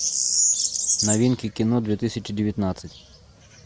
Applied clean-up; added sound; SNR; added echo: none; Bird vocalization, bird call, bird song; 1 dB; none.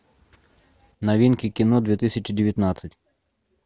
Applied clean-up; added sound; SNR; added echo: none; none; none; none.